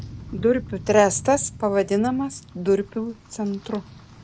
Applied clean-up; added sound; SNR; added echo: none; Rain; 16 dB; none.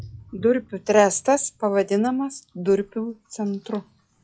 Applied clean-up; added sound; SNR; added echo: classical method log-MMSE.